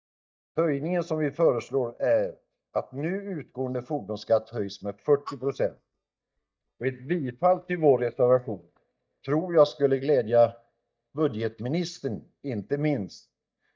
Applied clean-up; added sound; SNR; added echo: neural mask model DeepFilterNet 3.